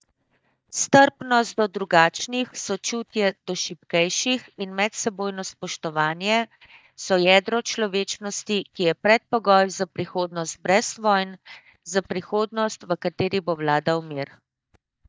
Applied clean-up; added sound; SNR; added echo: neural mask model DeepFilterNet 3.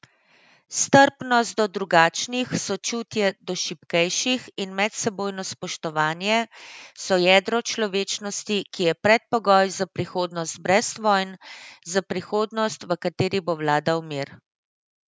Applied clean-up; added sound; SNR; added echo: none; none; none; none.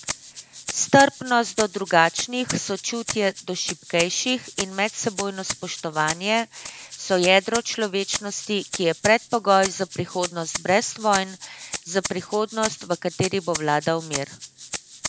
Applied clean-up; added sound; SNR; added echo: none; Rattle (instrument); 11 dB; none.